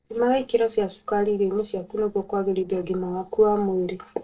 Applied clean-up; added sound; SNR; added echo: neural separator model SepFormer DNS4.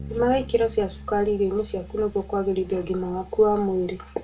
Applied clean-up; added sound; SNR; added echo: none; Bass guitar; 16 dB; reverberation time 0.2 s.